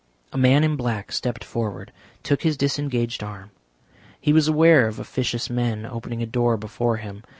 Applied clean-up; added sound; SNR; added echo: none; none; none; none.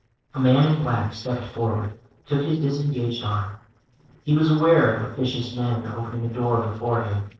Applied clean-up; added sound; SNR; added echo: neural separator model SepFormer DNS4.